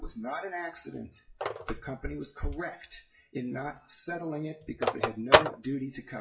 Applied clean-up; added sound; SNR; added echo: classical method WPE with log-MMSE.